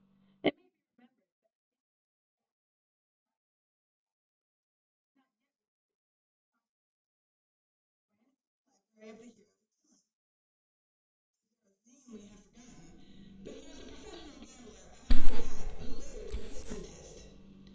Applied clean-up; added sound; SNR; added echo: neural mask model DeepFilterNet 3.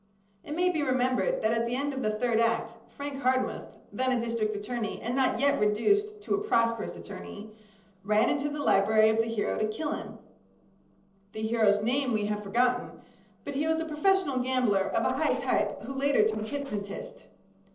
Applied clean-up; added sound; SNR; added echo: neural separator model SepFormer DNS4.